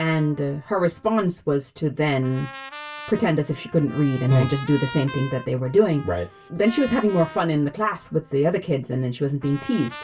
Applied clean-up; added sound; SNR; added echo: none; Trumpet; 17 dB; reverberation time 0.1 s.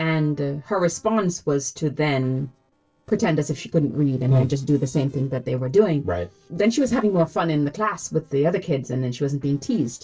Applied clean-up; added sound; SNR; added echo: neural separator model SepFormer DNS4.